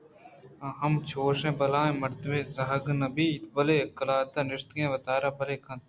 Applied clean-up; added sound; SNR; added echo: none; none; none; none.